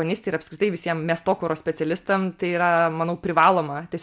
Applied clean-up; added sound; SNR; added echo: none; none; none; none.